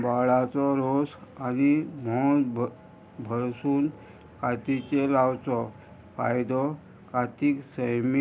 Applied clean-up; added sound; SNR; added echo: none; none; none; none.